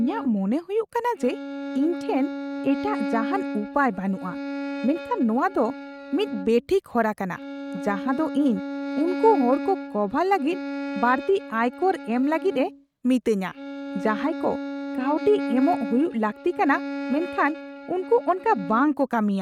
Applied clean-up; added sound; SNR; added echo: neural mask model RNNoise.